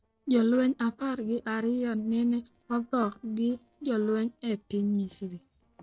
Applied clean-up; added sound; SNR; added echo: neural separator model SepFormer DNS4.